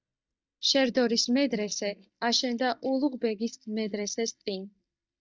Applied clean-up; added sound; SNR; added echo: neural mask model DeepFilterNet 3.